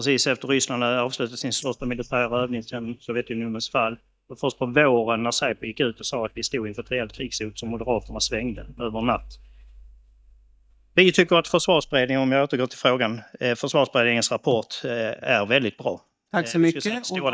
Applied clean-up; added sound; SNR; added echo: neural mask model DeepFilterNet 3.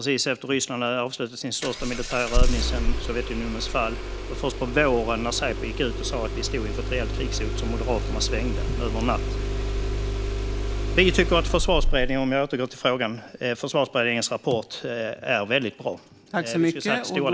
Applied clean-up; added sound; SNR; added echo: none; Engine starting; 1 dB; none.